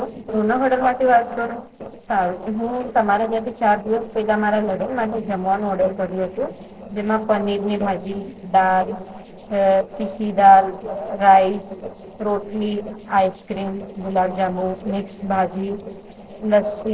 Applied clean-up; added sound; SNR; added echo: neural separator model SepFormer DNS4.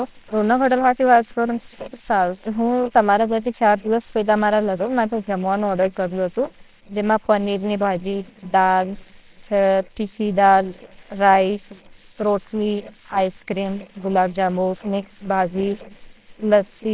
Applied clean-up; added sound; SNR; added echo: neural separator model SepFormer WHAMR!.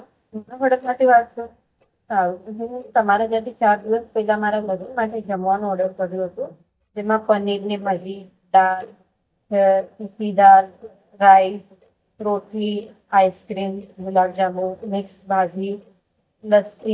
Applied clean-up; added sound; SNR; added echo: neural mask model DeepFilterNet 3.